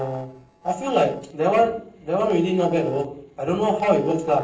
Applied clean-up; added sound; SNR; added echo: neural separator model SepFormer DNS4.